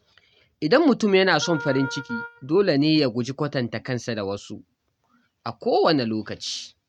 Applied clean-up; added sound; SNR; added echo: neural mask model RNNoise.